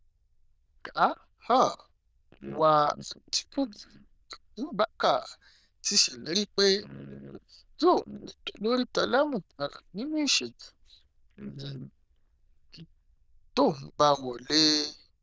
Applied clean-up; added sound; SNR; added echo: neural diffusion model UNIVERSE++.